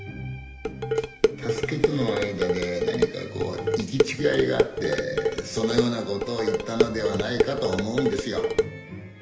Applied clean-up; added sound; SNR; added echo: none; Dishes, pots, and pans; -2 dB; reverberation time 1.4 s.